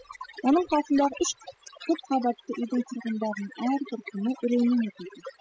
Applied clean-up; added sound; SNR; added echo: classical method spectral subtraction.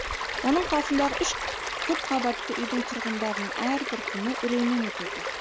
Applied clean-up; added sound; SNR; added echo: none; Stream; 3 dB; none.